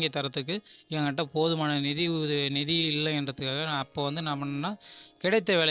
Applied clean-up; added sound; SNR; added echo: neural separator model SepFormer DNS4.